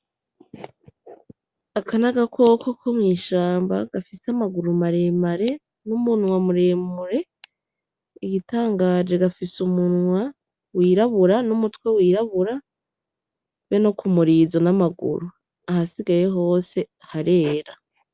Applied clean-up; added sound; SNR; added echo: none; none; none; none.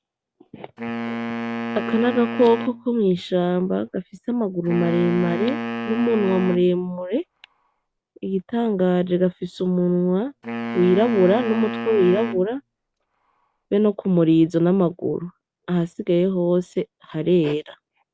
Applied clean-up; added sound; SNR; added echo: none; Wind instrument, woodwind instrument; 8 dB; none.